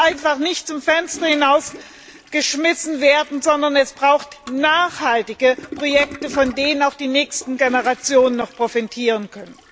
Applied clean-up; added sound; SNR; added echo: none; Toilet flush; 20 dB; none.